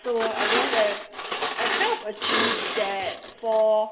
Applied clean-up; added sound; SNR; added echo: none; Glass; 2 dB; reverberation time 1.5 s.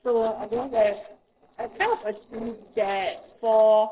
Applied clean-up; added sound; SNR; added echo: neural separator model SepFormer DNS4.